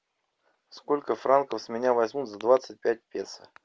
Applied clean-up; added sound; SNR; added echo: none; none; none; none.